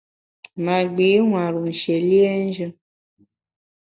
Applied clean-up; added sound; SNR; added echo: none; none; none; none.